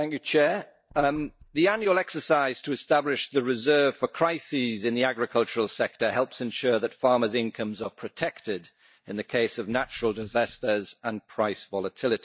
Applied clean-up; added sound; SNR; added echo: neural mask model DeepFilterNet 3.